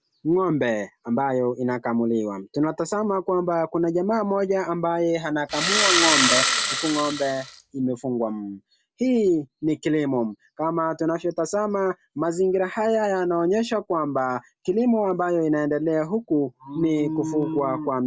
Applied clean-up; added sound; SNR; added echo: none; Engine starting; -1 dB; none.